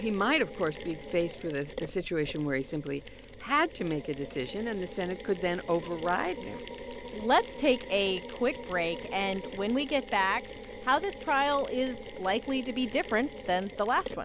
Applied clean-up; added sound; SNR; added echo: none; Mechanisms; 12 dB; none.